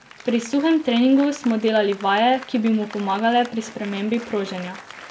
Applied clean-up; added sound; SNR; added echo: none; Applause; 19 dB; none.